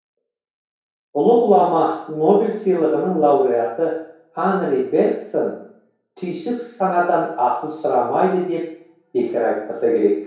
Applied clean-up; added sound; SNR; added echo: none; none; none; reverberation time 0.6 s.